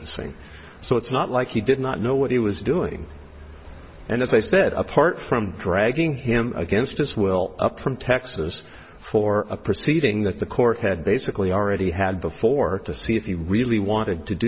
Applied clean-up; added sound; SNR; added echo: none; none; none; none.